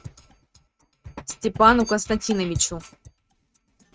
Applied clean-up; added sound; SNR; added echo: neural mask model RNNoise.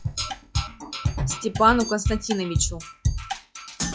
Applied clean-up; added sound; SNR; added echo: classical method log-MMSE.